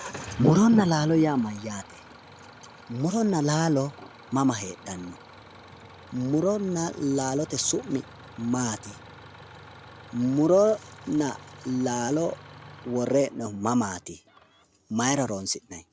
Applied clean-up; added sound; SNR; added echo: none; Idling / Engine starting; 19 dB; none.